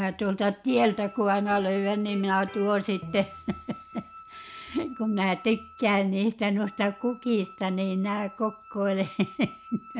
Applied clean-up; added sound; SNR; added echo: none; Electric guitar + Wind instrument, woodwind instrument; 19 dB; none.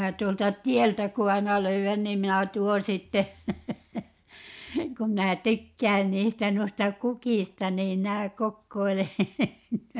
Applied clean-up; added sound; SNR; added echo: none; none; none; none.